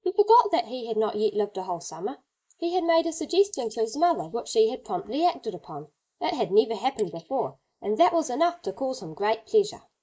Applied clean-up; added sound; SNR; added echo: neural mask model Resemble Enhance denoiser.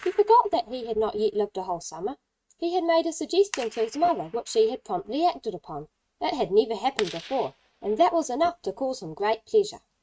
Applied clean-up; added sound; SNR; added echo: neural mask model RNNoise.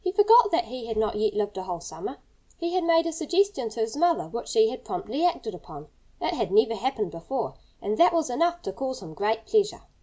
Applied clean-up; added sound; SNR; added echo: none; none; none; none.